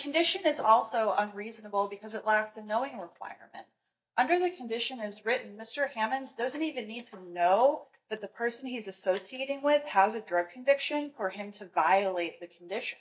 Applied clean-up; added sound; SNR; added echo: neural mask model DeepFilterNet 3.